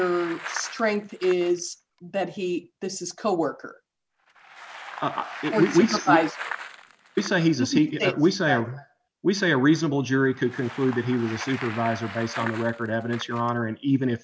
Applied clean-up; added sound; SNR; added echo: none; Bicycle; 15 dB; none.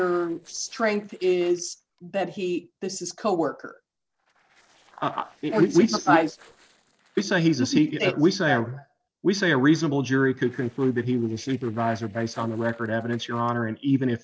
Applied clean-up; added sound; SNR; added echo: neural separator model SepFormer DNS4.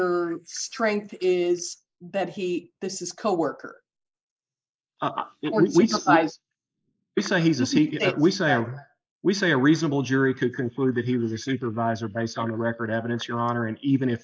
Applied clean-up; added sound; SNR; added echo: neural mask model Resemble Enhance denoiser.